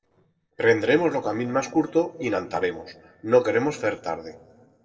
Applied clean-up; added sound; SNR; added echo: neural separator model SepFormer DNS4.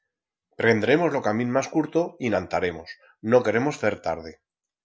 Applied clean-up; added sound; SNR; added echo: none; none; none; none.